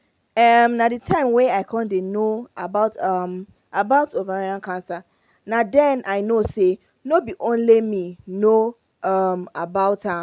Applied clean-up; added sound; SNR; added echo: none; none; none; none.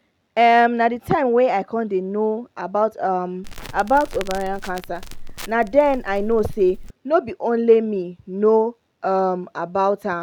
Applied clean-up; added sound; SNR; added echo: none; Crackle; 11 dB; none.